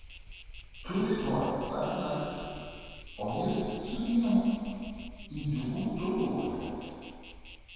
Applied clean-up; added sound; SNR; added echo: none; Insect; 5 dB; reverberation time 2.1 s.